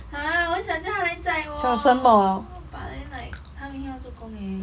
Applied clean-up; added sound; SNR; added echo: none; none; none; none.